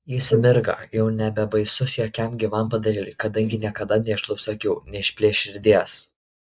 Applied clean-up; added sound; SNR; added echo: neural mask model Resemble Enhance denoiser.